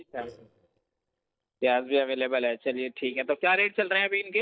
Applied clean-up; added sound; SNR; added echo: neural mask model DeepFilterNet 3.